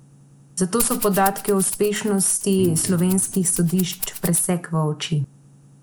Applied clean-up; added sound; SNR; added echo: none; Rattle (instrument) + Organ; 10 dB; none.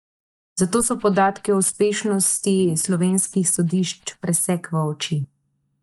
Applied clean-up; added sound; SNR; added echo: neural mask model DeepFilterNet 3.